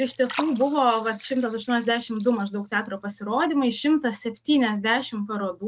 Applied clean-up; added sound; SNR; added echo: neural mask model RNNoise.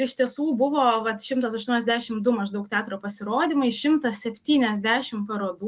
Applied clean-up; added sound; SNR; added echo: none; none; none; none.